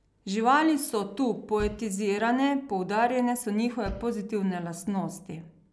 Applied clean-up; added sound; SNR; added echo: none; Bass drum; 15 dB; none.